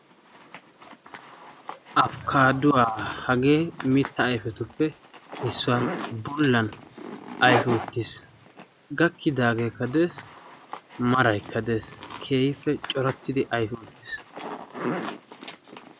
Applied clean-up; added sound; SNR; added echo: none; Zipper (clothing); 11 dB; none.